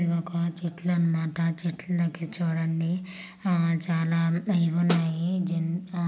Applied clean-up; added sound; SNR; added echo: none; Snare drum; 7 dB; none.